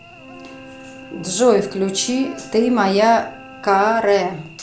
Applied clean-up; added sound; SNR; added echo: none; Cricket / Buzz + Wind instrument, woodwind instrument; 19 dB; none.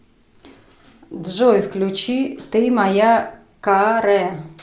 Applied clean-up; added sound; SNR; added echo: none; none; none; none.